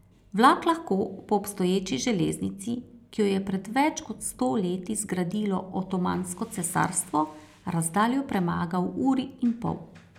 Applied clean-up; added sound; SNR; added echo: none; none; none; none.